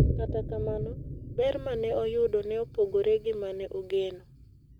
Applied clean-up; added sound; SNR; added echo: none; Boom; 5 dB; none.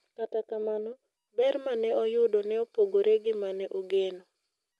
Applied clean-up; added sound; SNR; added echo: none; none; none; none.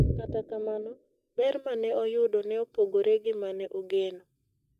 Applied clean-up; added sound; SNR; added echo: neural mask model DeepFilterNet 3.